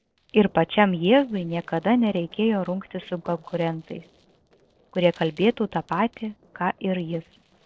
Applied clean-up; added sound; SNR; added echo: neural separator model SepFormer DNS4.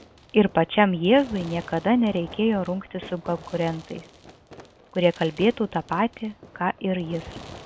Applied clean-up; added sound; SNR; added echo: none; Fireworks; 19 dB; none.